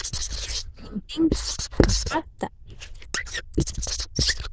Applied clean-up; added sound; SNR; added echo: neural diffusion model UNIVERSE++.